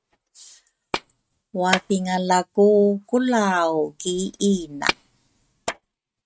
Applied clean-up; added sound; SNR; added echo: neural mask model RNNoise.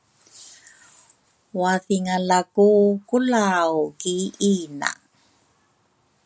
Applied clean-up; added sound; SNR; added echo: none; none; none; none.